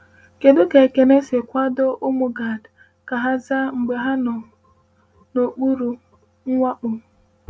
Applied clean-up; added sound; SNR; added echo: none; none; none; none.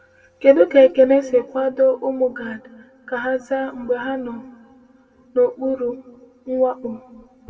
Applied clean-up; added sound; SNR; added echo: none; none; none; reverberation time 1.5 s.